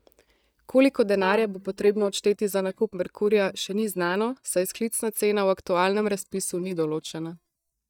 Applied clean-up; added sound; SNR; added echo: neural mask model DeepFilterNet 3.